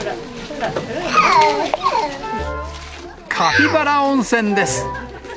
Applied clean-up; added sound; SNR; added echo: none; none; none; none.